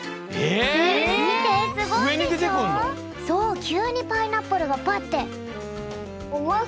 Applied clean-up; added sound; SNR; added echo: none; Wind instrument, woodwind instrument; 12 dB; none.